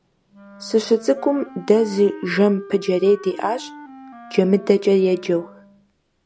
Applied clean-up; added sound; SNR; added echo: none; Wind instrument, woodwind instrument; 20 dB; none.